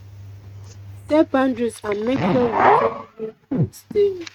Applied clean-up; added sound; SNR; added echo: neural mask model RNNoise.